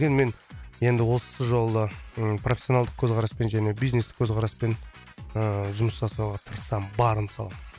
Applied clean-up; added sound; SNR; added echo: none; none; none; none.